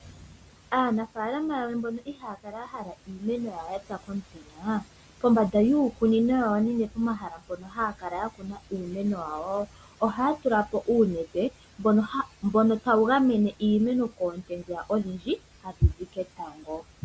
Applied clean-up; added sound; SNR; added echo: none; none; none; none.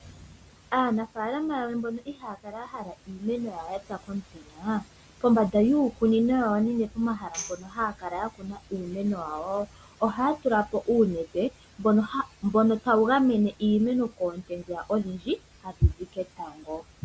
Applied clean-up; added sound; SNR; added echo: none; Tambourine; 16 dB; none.